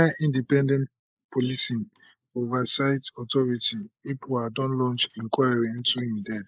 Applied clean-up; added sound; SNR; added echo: neural mask model Resemble Enhance denoiser.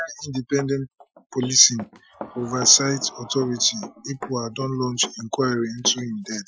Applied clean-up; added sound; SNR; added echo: classical method Wiener filter.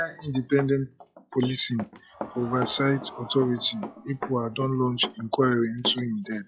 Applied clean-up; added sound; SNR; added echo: classical method log-MMSE.